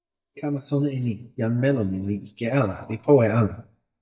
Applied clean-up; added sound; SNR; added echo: neural mask model DeepFilterNet 3.